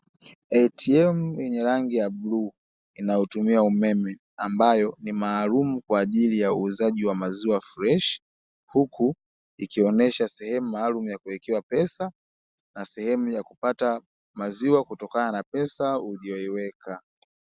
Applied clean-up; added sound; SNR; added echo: none; none; none; none.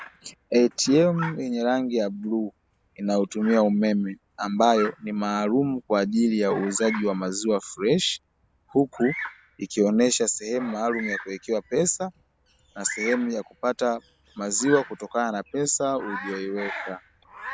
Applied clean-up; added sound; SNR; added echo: none; Bird vocalization, bird call, bird song; 15 dB; none.